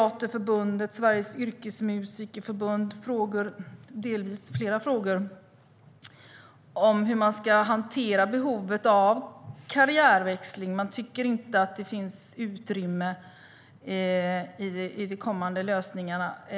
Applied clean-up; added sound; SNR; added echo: none; none; none; none.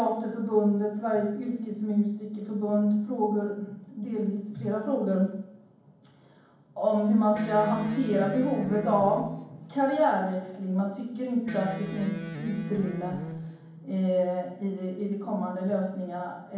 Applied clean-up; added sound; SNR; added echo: none; Electric guitar; 10 dB; reverberation time 1.2 s.